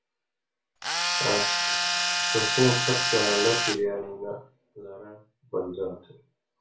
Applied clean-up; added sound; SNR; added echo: none; Tools; -4 dB; reverberation time 0.3 s.